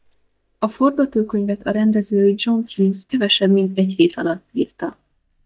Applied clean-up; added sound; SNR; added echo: neural mask model DeepFilterNet 3.